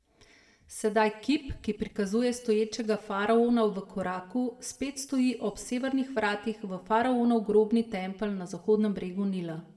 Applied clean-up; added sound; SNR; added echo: none; none; none; reverberation time 0.7 s.